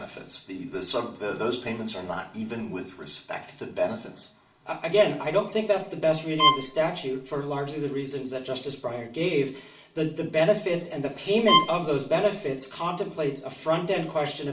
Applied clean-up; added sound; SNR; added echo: none; Bowed string instrument; -2 dB; reverberation time 0.4 s.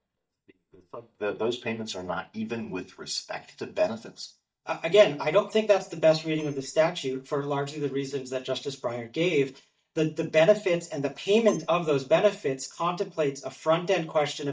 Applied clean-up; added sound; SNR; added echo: neural mask model DeepFilterNet 3.